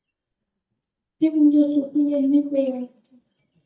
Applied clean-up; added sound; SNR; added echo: neural mask model DeepFilterNet 3.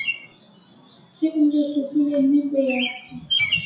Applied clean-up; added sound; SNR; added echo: classical method WPE with log-MMSE.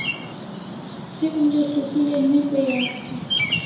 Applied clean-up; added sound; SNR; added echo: none; Bird vocalization, bird call, bird song; 6 dB; reverberation time 1.0 s.